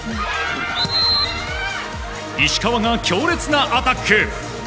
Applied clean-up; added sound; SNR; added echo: none; none; none; none.